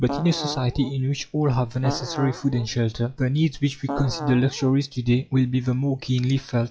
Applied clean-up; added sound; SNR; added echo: classical method log-MMSE.